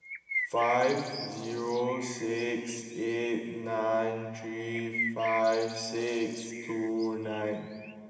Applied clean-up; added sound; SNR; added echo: none; Bird; 9 dB; reverberation time 2.4 s.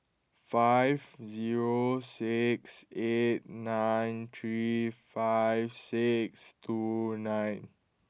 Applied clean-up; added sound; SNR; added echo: none; none; none; none.